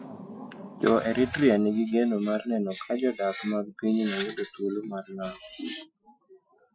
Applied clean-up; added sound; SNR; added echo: classical method Wiener filter.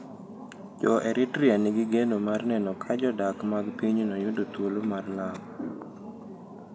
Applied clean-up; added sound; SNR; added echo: none; none; none; none.